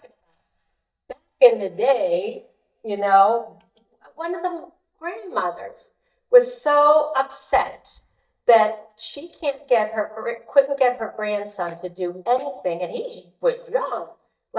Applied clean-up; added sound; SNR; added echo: neural mask model DeepFilterNet 3.